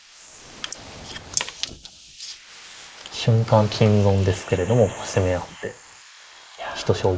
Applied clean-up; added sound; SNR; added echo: neural mask model Resemble Enhance denoiser.